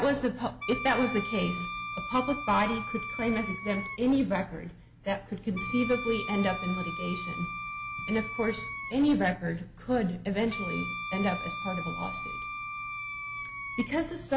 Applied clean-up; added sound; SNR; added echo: none; Wind instrument, woodwind instrument; 8 dB; none.